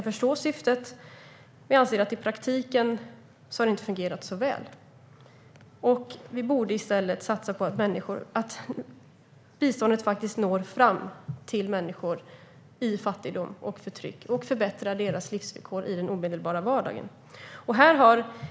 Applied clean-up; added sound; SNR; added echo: none; none; none; none.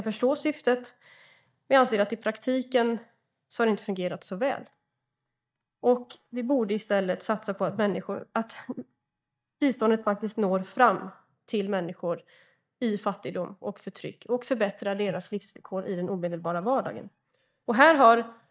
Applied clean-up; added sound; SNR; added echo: neural mask model DeepFilterNet 3.